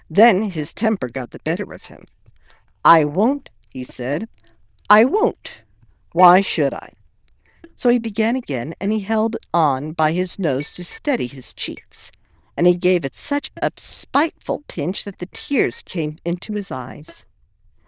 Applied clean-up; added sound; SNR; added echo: neural diffusion model UNIVERSE++.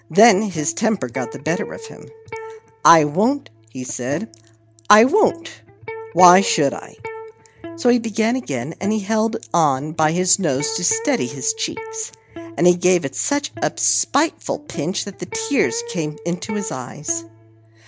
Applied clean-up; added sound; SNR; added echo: none; Electric guitar; 15 dB; none.